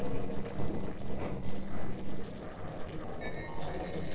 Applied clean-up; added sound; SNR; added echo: neural separator model SepFormer DNS4.